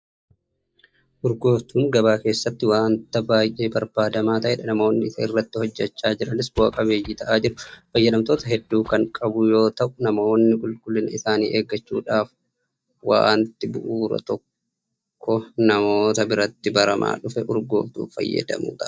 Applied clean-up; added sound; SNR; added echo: neural mask model DeepFilterNet 3.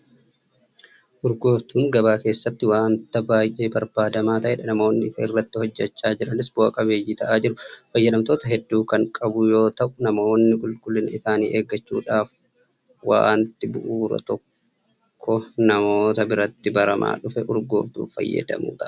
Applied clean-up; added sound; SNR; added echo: none; none; none; none.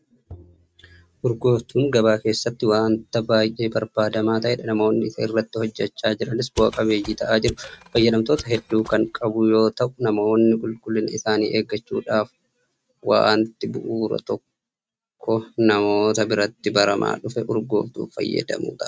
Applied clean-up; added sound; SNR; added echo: neural mask model RNNoise.